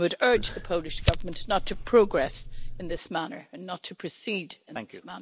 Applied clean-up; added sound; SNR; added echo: none; Fire; 2 dB; none.